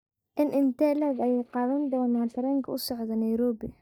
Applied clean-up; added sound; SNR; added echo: neural mask model DeepFilterNet 3.